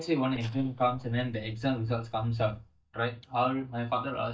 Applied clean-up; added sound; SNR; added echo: neural mask model DeepFilterNet 3.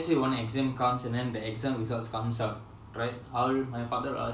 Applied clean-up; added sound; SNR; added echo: none; none; none; none.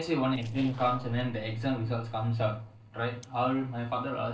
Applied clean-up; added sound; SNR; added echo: neural separator model SepFormer DNS4.